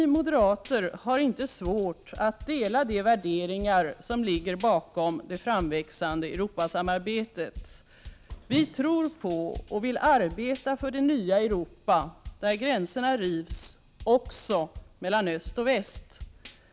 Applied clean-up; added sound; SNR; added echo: none; Drum / Drum kit; 18 dB; none.